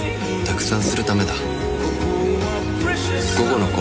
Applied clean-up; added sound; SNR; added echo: none; Ocean; 16 dB; reverberation time 0.3 s.